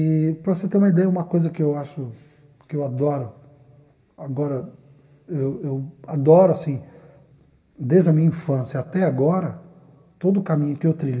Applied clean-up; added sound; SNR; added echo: none; none; none; reverberation time 2.0 s.